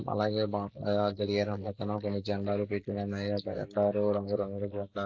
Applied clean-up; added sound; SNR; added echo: neural mask model Resemble Enhance denoiser.